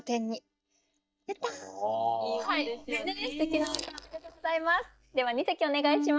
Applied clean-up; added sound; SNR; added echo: neural mask model DeepFilterNet 3.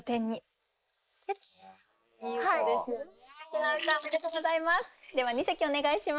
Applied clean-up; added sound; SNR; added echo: neural mask model Resemble Enhance denoiser.